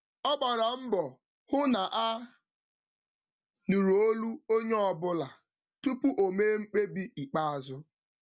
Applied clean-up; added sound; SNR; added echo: none; none; none; none.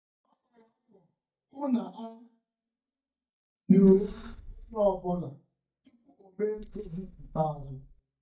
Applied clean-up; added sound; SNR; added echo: neural mask model DeepFilterNet 3.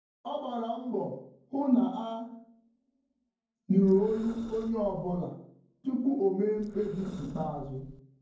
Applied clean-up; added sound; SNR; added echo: neural separator model SepFormer DNS4.